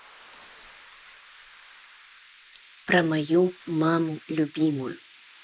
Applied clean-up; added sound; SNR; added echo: neural mask model Resemble Enhance denoiser.